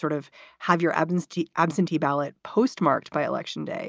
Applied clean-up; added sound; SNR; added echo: none; none; none; none.